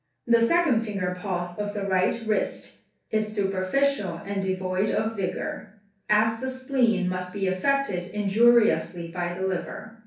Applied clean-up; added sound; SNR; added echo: none; none; none; reverberation time 0.6 s.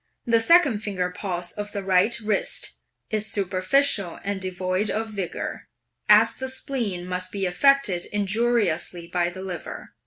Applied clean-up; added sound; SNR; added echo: none; none; none; none.